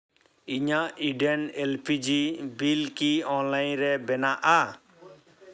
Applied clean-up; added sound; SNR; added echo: none; none; none; none.